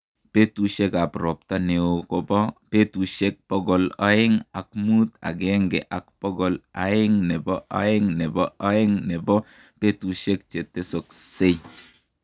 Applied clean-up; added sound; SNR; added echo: none; none; none; none.